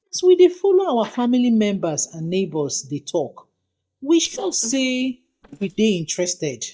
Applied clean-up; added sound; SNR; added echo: neural mask model DeepFilterNet 3.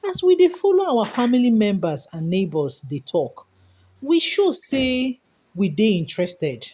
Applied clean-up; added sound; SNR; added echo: none; none; none; none.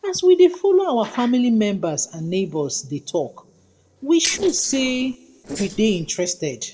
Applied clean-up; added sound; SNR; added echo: neural separator model SepFormer DNS4.